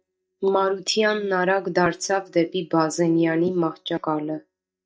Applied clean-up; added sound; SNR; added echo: neural mask model DeepFilterNet 3.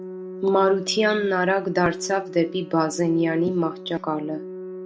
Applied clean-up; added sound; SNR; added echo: none; Organ; 13 dB; none.